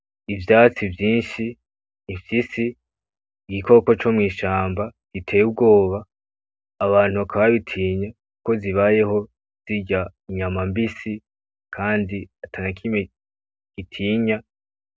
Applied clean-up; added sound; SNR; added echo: none; none; none; none.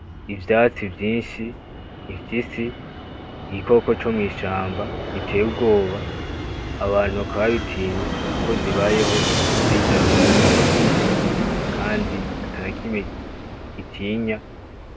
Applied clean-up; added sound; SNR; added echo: none; Fixed-wing aircraft, airplane; -1 dB; none.